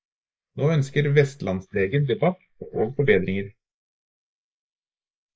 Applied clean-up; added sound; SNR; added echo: neural mask model Resemble Enhance denoiser.